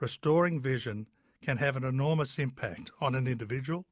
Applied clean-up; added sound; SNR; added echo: none; none; none; none.